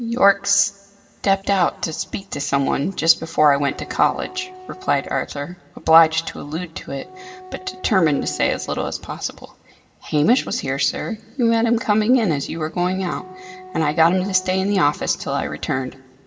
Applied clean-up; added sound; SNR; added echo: none; Wind instrument, woodwind instrument; 19 dB; reverberation time 0.4 s.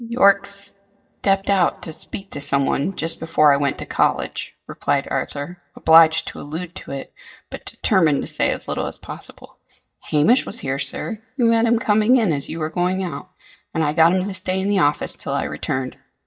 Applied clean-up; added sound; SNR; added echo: neural mask model DeepFilterNet 3.